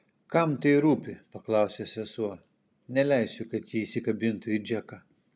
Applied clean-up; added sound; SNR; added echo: none; none; none; none.